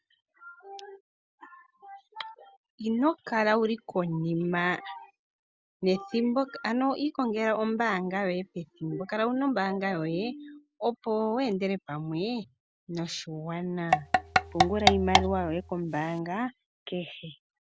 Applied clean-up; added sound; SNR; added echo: none; Tap / Percussion; -3 dB; none.